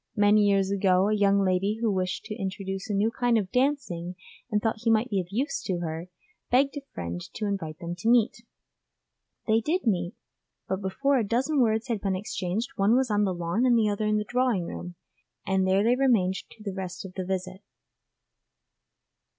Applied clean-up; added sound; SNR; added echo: none; none; none; none.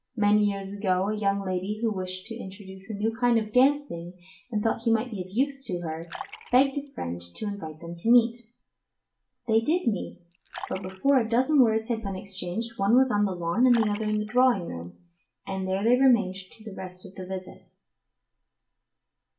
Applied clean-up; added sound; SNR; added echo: none; Fill (with liquid); 18 dB; reverberation time 0.3 s.